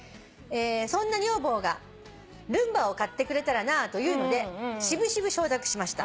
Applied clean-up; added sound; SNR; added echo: none; none; none; none.